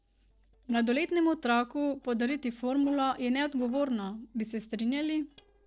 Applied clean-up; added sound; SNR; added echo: neural separator model SepFormer DNS4.